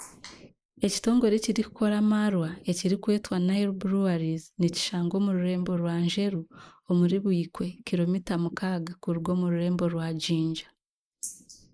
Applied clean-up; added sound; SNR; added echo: neural mask model Resemble Enhance denoiser.